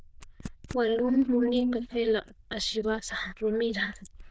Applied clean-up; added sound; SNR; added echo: neural diffusion model UNIVERSE++.